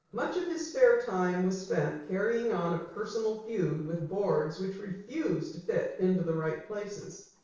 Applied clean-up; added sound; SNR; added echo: neural separator model SepFormer DNS4.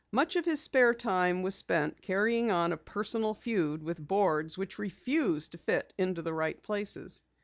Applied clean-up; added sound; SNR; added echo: none; none; none; none.